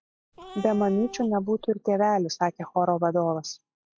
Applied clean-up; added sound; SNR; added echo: classical method log-MMSE.